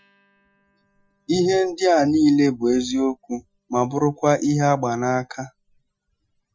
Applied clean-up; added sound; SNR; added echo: classical method Wiener filter.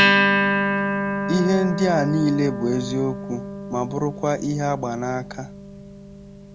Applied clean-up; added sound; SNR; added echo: none; Acoustic guitar; 0 dB; none.